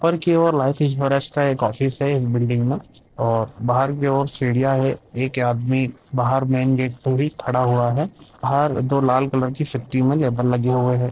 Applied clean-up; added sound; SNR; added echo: neural separator model SepFormer DNS4.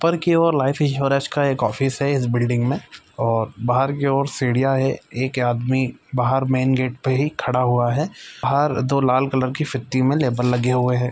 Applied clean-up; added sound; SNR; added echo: none; none; none; none.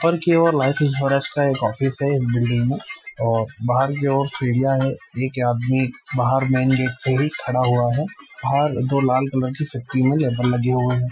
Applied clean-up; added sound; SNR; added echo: classical method Wiener filter.